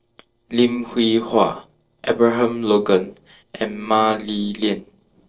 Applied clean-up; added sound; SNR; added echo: neural separator model SepFormer DNS4.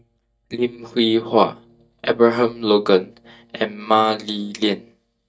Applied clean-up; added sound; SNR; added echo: neural mask model DeepFilterNet 3.